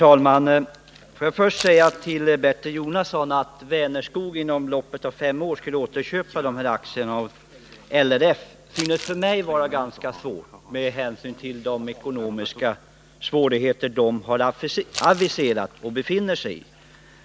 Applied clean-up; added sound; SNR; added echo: none; Crumpling, crinkling; 12 dB; none.